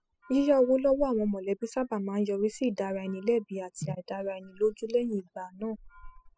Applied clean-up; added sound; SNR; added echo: classical method spectral subtraction.